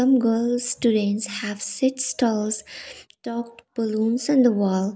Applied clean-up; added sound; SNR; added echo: none; none; none; none.